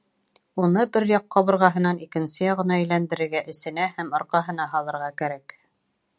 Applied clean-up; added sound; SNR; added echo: none; none; none; none.